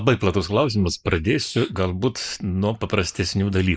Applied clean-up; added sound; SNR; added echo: neural mask model Resemble Enhance denoiser.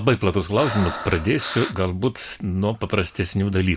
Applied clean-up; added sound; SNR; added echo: none; Breathing; 11 dB; none.